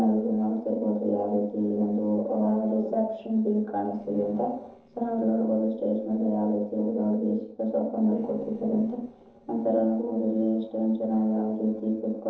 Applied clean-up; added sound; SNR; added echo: neural separator model SepFormer DNS4.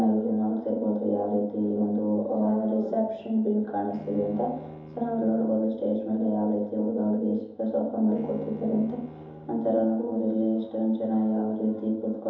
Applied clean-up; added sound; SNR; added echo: none; Bowed string instrument; 19 dB; reverberation time 2.8 s.